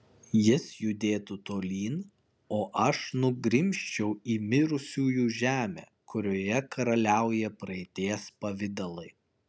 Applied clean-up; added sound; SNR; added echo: none; none; none; none.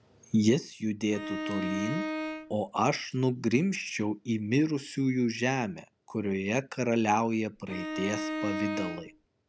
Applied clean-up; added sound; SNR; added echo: none; Bowed string instrument; 5 dB; none.